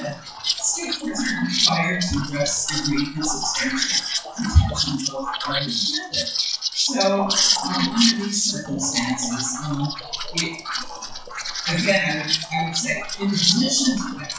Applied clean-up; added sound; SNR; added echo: classical method WPE with log-MMSE.